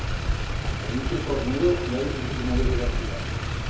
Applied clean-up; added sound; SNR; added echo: none; Motor vehicle (road); -3 dB; reverberation time 0.6 s.